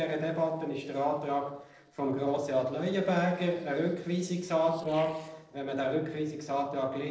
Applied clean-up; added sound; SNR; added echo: neural separator model SepFormer DNS4.